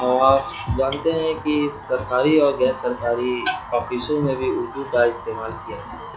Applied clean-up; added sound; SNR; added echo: classical method log-MMSE.